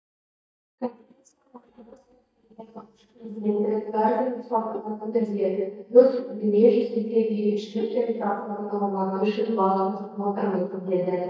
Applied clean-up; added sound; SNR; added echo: neural mask model DeepFilterNet 3.